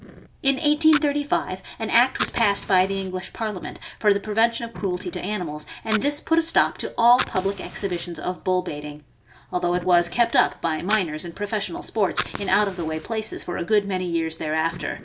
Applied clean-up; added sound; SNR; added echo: none; Fire; 13 dB; none.